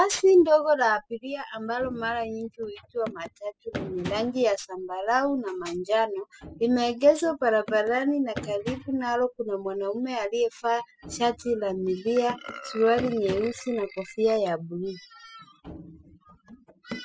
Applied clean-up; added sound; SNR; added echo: classical method spectral subtraction.